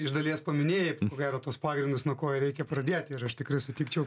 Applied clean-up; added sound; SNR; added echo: none; none; none; none.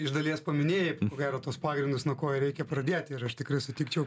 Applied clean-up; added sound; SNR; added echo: none; Engine; 19 dB; none.